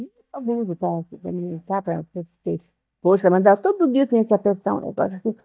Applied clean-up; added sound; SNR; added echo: neural mask model DeepFilterNet 3.